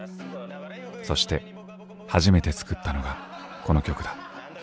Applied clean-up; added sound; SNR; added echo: none; Bass guitar; 18 dB; none.